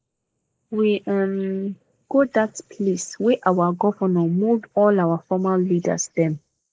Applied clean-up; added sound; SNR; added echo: neural mask model Resemble Enhance denoiser.